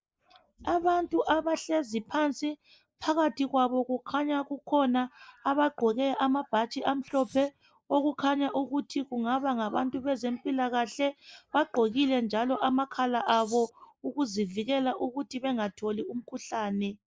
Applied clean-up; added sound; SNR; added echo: neural mask model Resemble Enhance denoiser.